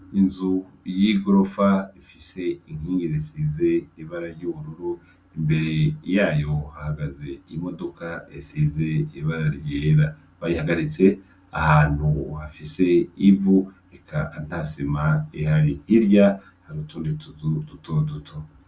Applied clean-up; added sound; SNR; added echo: none; none; none; none.